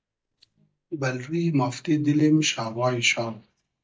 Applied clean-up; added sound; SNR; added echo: neural mask model DeepFilterNet 3.